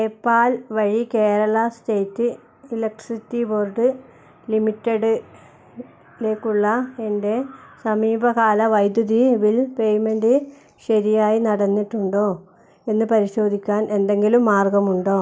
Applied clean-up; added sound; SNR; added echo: none; none; none; none.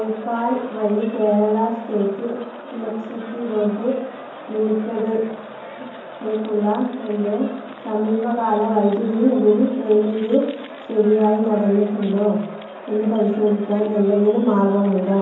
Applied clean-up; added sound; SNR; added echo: none; Crowd; 16 dB; reverberation time 1.2 s.